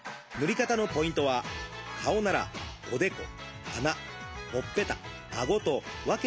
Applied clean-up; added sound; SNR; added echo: none; none; none; none.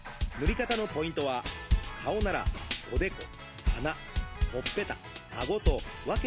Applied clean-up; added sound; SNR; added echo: none; Drum kit; -1 dB; none.